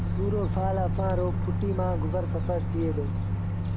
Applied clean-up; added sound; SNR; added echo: none; Microwave oven; -4 dB; none.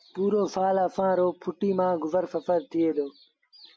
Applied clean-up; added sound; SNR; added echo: none; none; none; none.